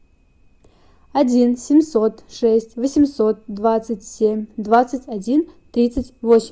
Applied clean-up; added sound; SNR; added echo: none; none; none; none.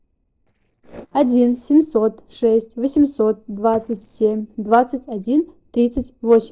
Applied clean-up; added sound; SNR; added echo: neural separator model SepFormer DNS4.